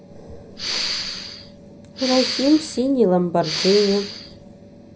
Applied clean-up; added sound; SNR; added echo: none; Respiratory sounds; 6 dB; reverberation time 0.5 s.